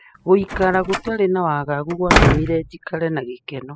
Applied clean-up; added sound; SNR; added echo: classical method spectral subtraction.